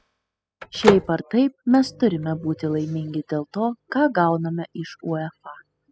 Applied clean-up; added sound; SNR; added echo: classical method spectral subtraction.